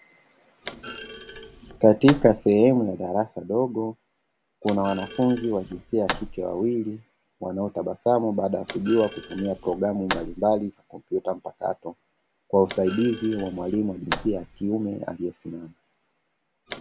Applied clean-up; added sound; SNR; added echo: none; Thump, thud; 13 dB; none.